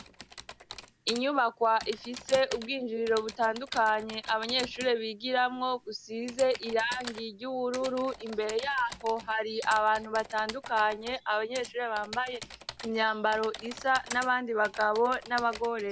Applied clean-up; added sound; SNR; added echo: none; Typing; 15 dB; none.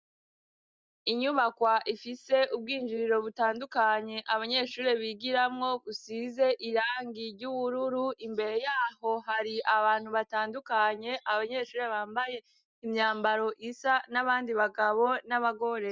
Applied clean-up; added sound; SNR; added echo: none; none; none; none.